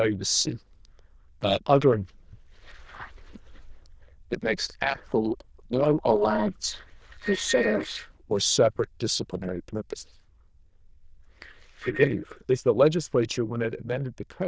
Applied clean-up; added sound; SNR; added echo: neural diffusion model UNIVERSE++.